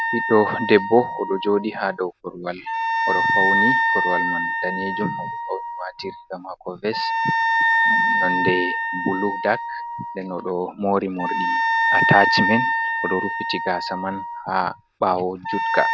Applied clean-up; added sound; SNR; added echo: none; Wind instrument, woodwind instrument; -1 dB; none.